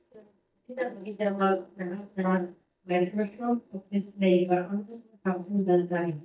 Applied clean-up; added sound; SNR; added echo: neural mask model DeepFilterNet 3.